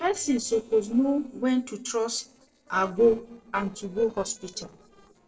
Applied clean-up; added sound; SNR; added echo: neural separator model SepFormer DNS4.